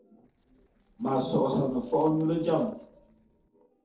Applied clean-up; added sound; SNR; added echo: neural separator model SepFormer DNS4.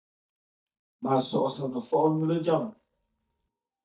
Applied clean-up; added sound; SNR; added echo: neural mask model DeepFilterNet 3.